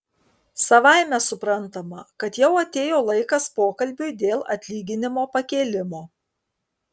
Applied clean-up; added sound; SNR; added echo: none; none; none; none.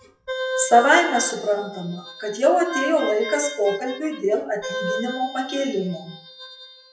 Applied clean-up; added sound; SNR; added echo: classical method WPE with log-MMSE.